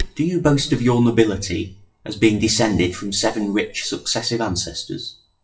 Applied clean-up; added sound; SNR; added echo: classical method WPE with log-MMSE.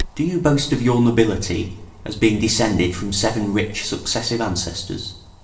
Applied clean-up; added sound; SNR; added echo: none; Wind; 17 dB; reverberation time 0.7 s.